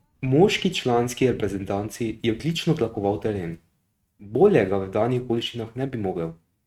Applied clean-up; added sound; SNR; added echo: neural mask model RNNoise.